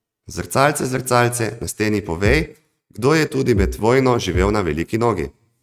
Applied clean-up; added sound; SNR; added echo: neural mask model RNNoise.